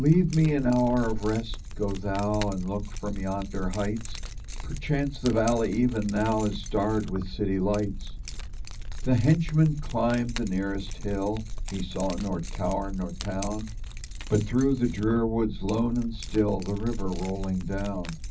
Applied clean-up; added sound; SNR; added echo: none; Keys jangling; 7 dB; reverberation time 0.4 s.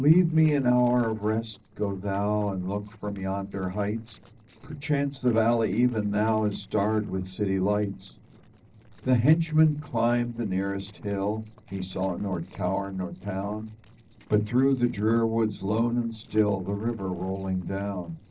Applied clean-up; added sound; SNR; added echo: neural separator model SepFormer DNS4.